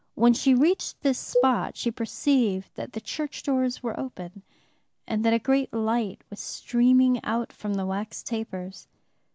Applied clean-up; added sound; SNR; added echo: neural mask model Resemble Enhance denoiser.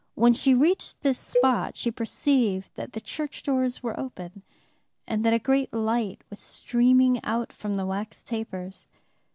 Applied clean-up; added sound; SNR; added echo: none; Cowbell; 6 dB; none.